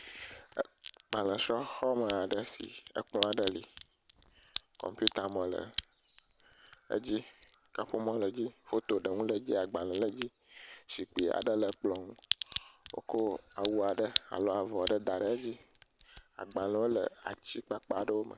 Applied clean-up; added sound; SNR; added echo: none; Crack; 5 dB; none.